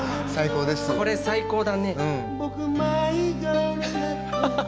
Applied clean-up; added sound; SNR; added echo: none; none; none; none.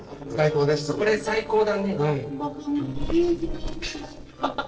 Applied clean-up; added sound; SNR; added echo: neural separator model SepFormer DNS4.